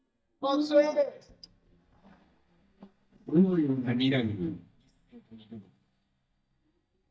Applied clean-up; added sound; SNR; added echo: neural mask model DeepFilterNet 3.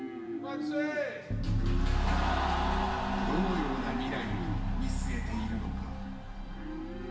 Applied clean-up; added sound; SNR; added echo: none; Livestock, farm animals, working animals; 9 dB; reverberation time 1.2 s.